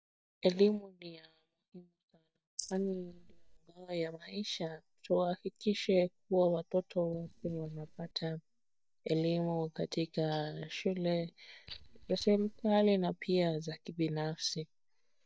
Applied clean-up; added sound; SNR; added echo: neural mask model DeepFilterNet 3.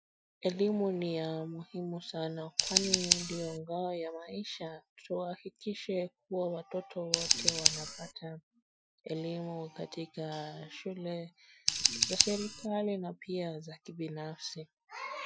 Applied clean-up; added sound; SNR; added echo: classical method Wiener filter.